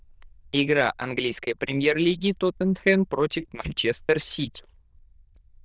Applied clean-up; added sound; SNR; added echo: neural diffusion model UNIVERSE++.